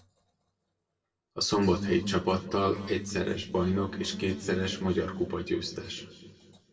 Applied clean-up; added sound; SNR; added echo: neural separator model SepFormer DNS4.